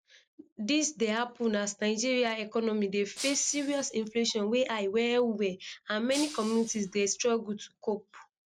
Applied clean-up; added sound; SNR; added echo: none; Shatter; 13 dB; none.